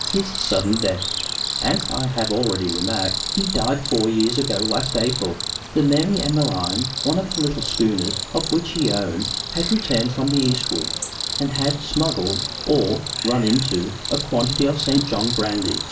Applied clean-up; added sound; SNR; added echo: none; Cricket; 5 dB; reverberation time 0.3 s.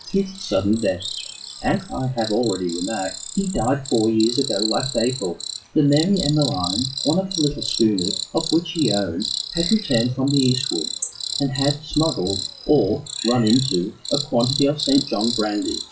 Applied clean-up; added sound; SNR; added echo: classical method WPE with log-MMSE.